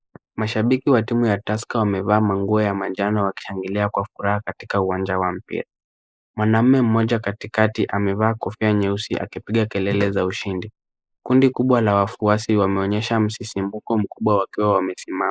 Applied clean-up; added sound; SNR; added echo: neural mask model Resemble Enhance denoiser.